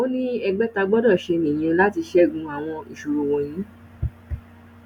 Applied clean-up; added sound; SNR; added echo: none; none; none; none.